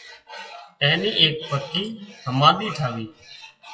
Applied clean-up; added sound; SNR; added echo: classical method WPE with log-MMSE.